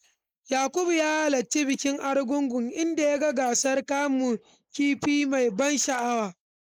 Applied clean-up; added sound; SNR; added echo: neural mask model Resemble Enhance denoiser.